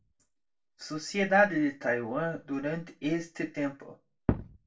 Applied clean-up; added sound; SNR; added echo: none; none; none; reverberation time 0.2 s.